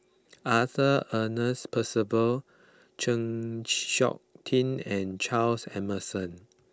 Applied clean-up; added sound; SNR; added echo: none; none; none; none.